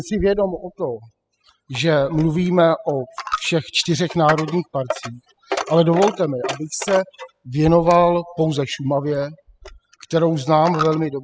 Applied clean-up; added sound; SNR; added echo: classical method spectral subtraction.